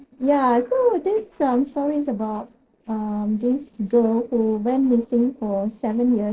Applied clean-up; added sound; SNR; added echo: neural separator model SepFormer DNS4.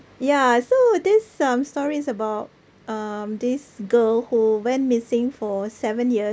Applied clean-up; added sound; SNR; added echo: none; none; none; none.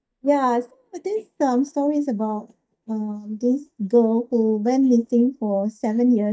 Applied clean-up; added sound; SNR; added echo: neural mask model DeepFilterNet 3.